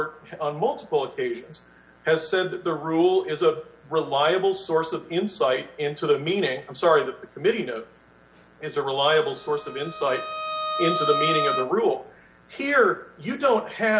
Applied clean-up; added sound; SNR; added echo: none; Bowed string instrument; 5 dB; none.